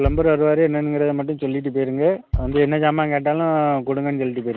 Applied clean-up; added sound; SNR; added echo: none; Bass drum; 12 dB; none.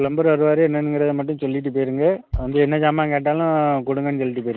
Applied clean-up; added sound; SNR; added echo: neural mask model DeepFilterNet 3.